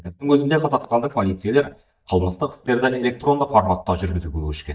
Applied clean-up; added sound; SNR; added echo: neural mask model DeepFilterNet 3.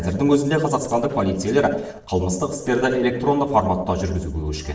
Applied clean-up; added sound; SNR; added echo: neural separator model SepFormer DNS4.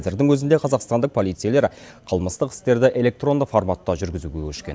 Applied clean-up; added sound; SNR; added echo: none; none; none; none.